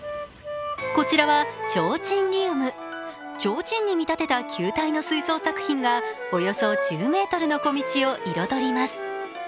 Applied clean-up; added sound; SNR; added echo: none; Wind instrument, woodwind instrument; 7 dB; none.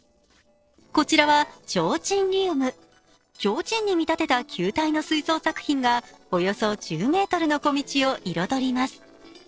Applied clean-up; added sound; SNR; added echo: neural separator model SepFormer DNS4.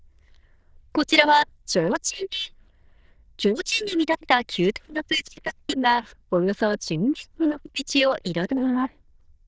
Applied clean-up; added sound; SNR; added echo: neural diffusion model UNIVERSE++.